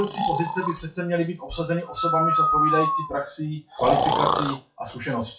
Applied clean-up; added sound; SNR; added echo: classical method WPE with log-MMSE.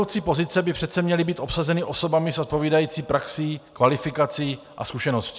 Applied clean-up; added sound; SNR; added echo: none; none; none; none.